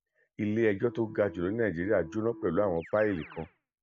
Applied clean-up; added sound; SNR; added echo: none; Keyboard (musical); 18 dB; none.